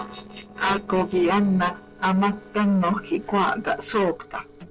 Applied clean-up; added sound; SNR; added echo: neural separator model SepFormer DNS4.